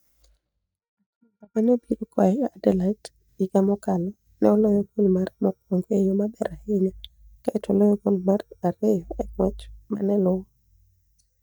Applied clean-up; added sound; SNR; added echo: neural mask model DeepFilterNet 3.